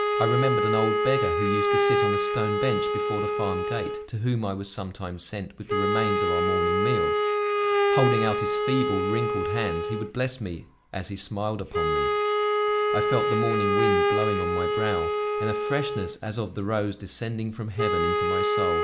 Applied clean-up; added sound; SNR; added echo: none; Wind instrument, woodwind instrument; -4 dB; none.